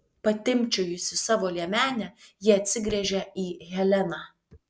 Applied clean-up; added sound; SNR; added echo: none; none; none; none.